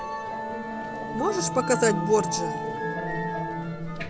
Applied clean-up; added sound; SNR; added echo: none; Musical instrument; 1 dB; none.